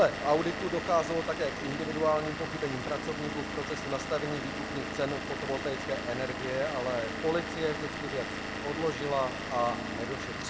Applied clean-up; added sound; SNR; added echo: none; Engine / Vehicle; 4 dB; none.